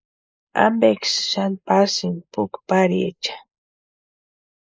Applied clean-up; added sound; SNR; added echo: neural mask model Resemble Enhance denoiser.